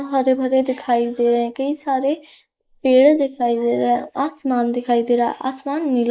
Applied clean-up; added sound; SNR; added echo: neural mask model Resemble Enhance denoiser.